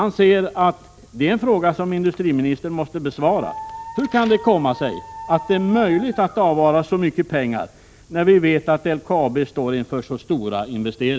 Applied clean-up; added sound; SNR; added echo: none; Dog; 16 dB; none.